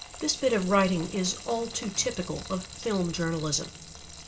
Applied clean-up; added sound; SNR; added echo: none; Frying (food); 14 dB; reverberation time 1.7 s.